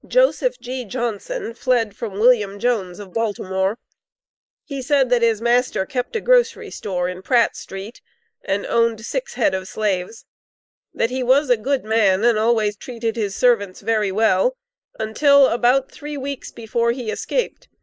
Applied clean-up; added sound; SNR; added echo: neural mask model Resemble Enhance denoiser.